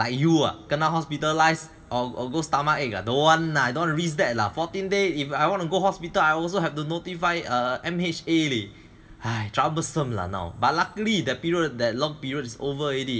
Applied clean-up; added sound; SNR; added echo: none; none; none; reverberation time 1.4 s.